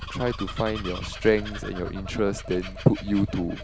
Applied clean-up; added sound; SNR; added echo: none; Purr + Bird vocalization, bird call, bird song; 9 dB; none.